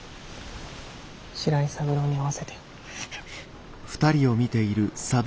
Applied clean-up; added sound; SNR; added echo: none; none; none; none.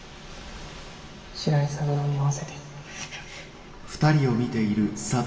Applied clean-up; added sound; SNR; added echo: none; none; none; reverberation time 2.2 s.